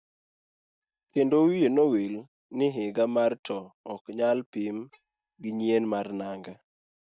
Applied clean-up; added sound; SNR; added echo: neural mask model DeepFilterNet 3.